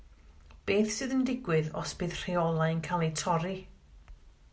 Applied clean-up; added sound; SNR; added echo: none; none; none; none.